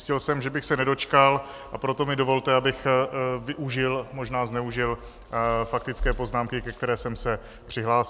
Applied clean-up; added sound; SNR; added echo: none; none; none; none.